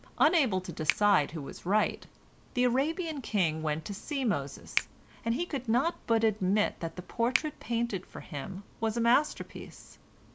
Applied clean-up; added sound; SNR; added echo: none; Finger snapping; 12 dB; none.